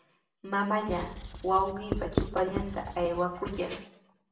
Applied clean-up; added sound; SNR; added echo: none; Writing; 5 dB; reverberation time 0.6 s.